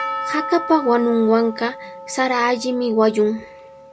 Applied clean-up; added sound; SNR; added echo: none; Percussion; 11 dB; none.